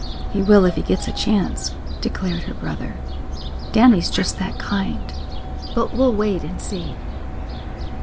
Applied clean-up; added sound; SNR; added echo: none; Fowl; 5 dB; none.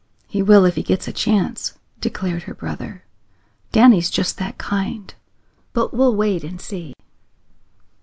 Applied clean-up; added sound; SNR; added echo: none; none; none; none.